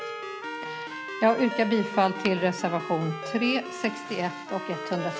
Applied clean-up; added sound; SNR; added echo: none; Ringtone + Trumpet; 8 dB; none.